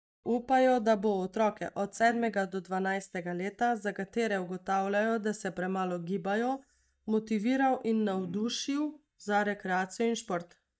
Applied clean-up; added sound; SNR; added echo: neural mask model DeepFilterNet 3.